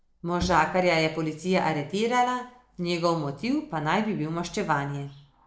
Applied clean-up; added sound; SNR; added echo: neural separator model SepFormer DNS4.